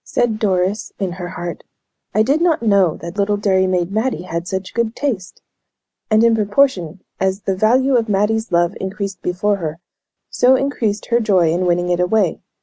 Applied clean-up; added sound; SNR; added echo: none; none; none; none.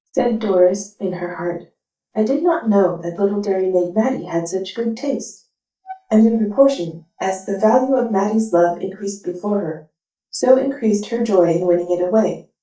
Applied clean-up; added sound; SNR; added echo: neural mask model DeepFilterNet 3.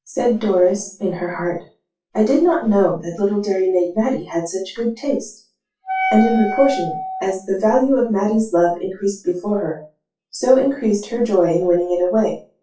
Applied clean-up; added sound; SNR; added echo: classical method WPE with log-MMSE.